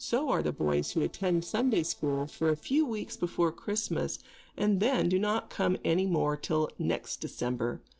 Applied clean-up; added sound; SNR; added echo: neural separator model SepFormer DNS4.